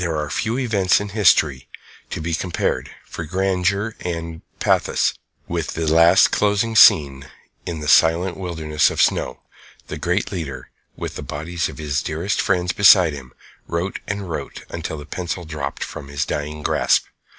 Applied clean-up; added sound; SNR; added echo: none; none; none; none.